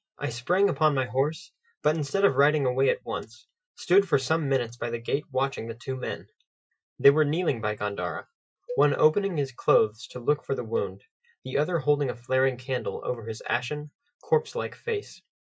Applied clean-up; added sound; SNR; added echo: classical method Wiener filter.